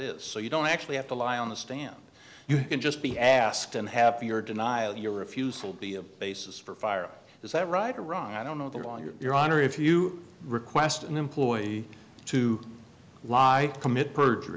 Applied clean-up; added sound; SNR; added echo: none; none; none; none.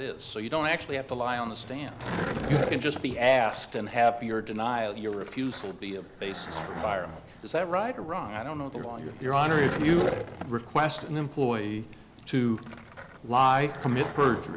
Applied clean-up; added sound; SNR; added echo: none; Skateboard; 9 dB; none.